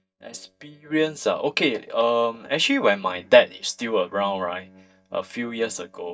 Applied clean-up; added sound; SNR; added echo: neural mask model DeepFilterNet 3.